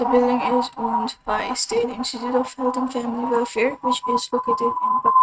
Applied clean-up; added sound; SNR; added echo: neural mask model RNNoise.